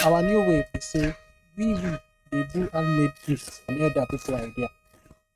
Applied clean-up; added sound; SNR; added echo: neural mask model RNNoise.